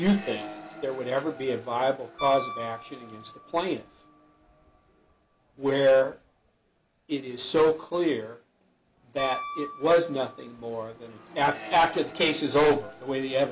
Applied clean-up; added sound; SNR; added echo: none; Piano + Accelerating, revving, vroom; 15 dB; none.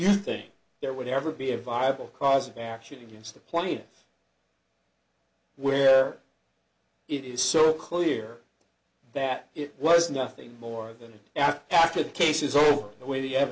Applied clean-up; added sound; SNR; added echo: none; none; none; none.